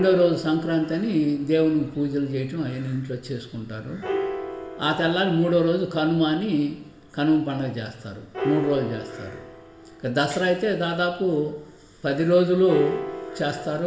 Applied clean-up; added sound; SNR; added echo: none; Piano; 12 dB; reverberation time 1.0 s.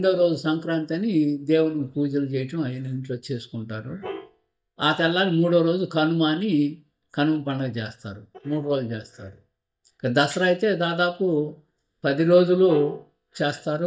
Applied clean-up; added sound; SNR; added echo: neural mask model DeepFilterNet 3.